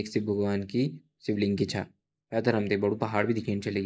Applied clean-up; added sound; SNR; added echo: neural mask model Resemble Enhance denoiser.